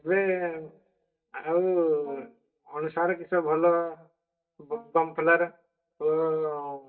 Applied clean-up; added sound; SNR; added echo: neural mask model DeepFilterNet 3.